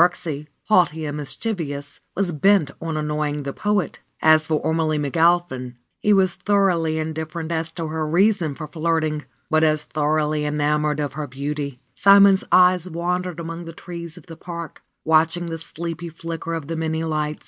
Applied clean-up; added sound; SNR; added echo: none; none; none; none.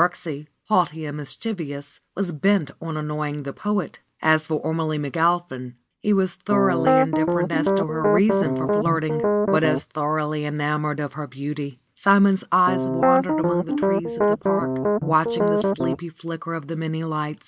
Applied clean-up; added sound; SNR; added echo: none; Piano; -3 dB; none.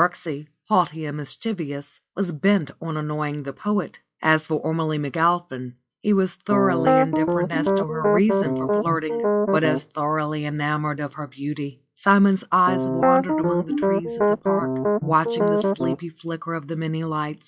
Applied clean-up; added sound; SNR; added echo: classical method log-MMSE.